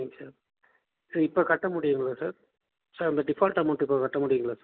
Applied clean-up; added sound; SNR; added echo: none; none; none; none.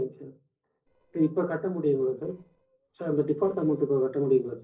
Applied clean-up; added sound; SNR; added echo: neural separator model SepFormer DNS4.